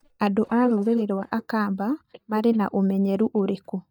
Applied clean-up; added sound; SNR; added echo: neural mask model DeepFilterNet 3.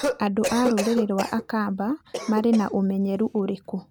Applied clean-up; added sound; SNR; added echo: none; Cough; 8 dB; none.